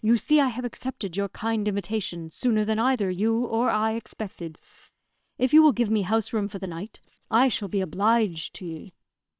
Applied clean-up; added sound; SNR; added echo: neural separator model SepFormer WHAM!.